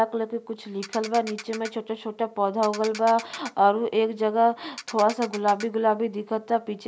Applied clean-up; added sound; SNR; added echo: none; Ratchet, pawl; 15 dB; none.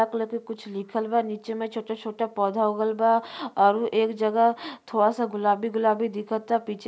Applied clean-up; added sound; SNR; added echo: none; none; none; none.